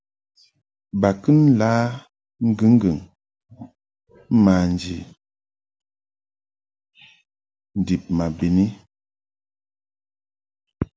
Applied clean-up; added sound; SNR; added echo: none; none; none; none.